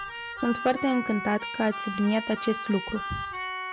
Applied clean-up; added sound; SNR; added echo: none; Keyboard (musical); 7 dB; none.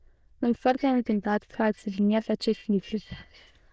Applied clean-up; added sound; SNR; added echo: neural diffusion model UNIVERSE++.